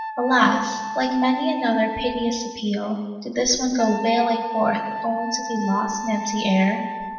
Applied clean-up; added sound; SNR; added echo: none; Wind instrument, woodwind instrument; 8 dB; reverberation time 1.2 s.